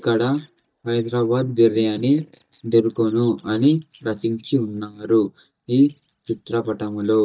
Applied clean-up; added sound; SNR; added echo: neural mask model DeepFilterNet 3.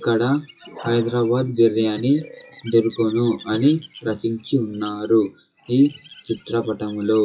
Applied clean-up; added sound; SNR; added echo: classical method WPE with log-MMSE.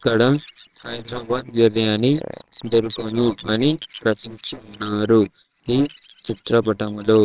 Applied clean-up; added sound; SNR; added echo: neural separator model SepFormer WHAMR!.